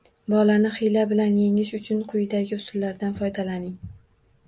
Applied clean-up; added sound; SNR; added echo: none; none; none; none.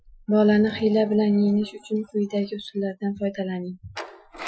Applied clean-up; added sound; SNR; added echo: classical method Wiener filter.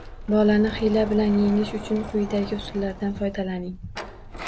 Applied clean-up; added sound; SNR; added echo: none; Sliding door; 12 dB; none.